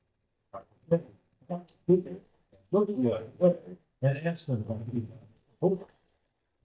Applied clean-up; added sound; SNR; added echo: neural mask model DeepFilterNet 3.